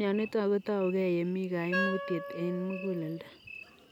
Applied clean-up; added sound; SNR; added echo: none; Wind instrument, woodwind instrument; 7 dB; none.